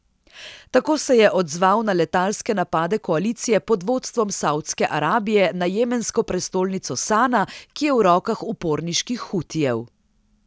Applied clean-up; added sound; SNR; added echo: none; none; none; none.